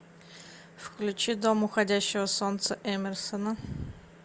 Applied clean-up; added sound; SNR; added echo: none; none; none; none.